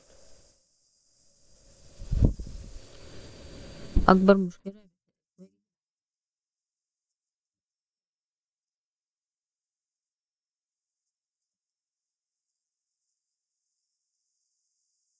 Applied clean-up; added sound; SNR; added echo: neural mask model DeepFilterNet 3.